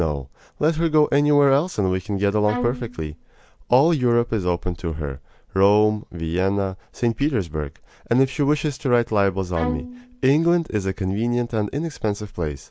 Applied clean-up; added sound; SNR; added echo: none; Bowed string instrument; 10 dB; none.